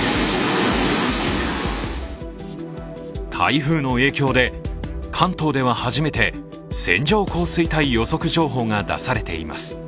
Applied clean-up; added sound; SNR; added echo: none; none; none; none.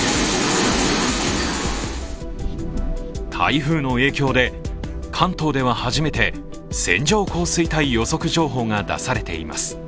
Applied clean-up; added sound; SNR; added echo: none; Thunder; 12 dB; none.